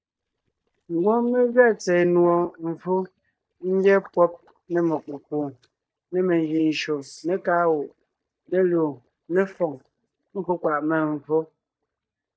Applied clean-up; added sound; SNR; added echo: neural mask model DeepFilterNet 3.